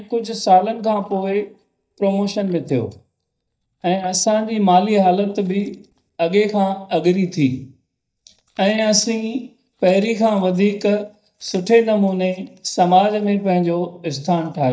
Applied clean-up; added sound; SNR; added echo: neural mask model DeepFilterNet 3.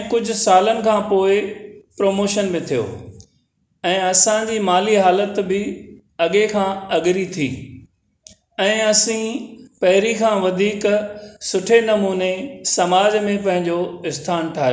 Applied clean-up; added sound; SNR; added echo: none; none; none; none.